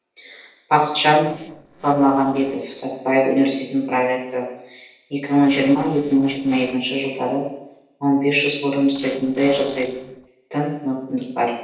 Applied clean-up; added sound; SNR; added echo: neural separator model SepFormer DNS4.